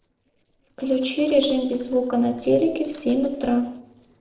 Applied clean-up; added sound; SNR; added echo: neural separator model SepFormer DNS4.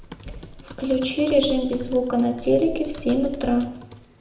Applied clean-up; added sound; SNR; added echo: none; Typing; 14 dB; reverberation time 0.7 s.